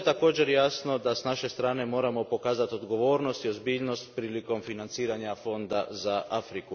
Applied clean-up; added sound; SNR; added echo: none; none; none; none.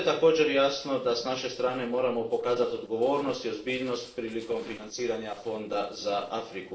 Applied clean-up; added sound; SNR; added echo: neural separator model SepFormer DNS4.